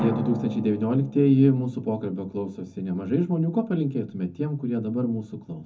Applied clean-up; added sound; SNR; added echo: none; Drum; 12 dB; reverberation time 0.3 s.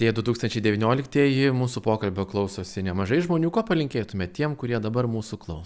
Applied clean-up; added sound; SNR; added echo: none; none; none; none.